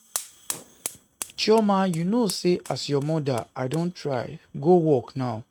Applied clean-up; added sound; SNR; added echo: neural mask model RNNoise.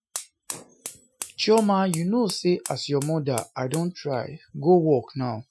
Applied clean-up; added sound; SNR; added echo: classical method Wiener filter.